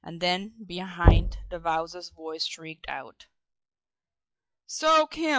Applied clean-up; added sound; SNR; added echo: classical method log-MMSE.